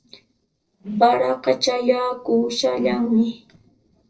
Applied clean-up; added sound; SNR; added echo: neural separator model SepFormer DNS4.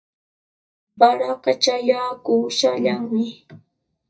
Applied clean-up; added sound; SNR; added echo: neural mask model DeepFilterNet 3.